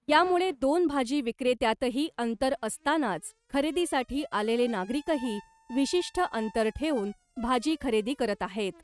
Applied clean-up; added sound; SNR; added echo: neural mask model RNNoise.